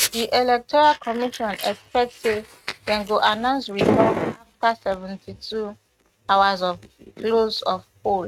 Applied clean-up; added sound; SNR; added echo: neural mask model RNNoise.